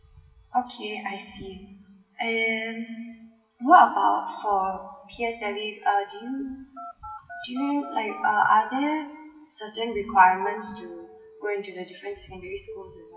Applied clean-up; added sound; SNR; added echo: classical method WPE with log-MMSE.